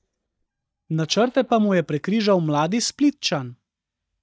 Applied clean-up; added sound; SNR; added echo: neural mask model DeepFilterNet 3.